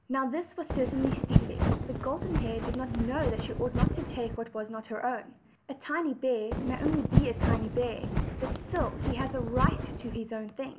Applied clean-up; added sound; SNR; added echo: none; Wind; -3 dB; none.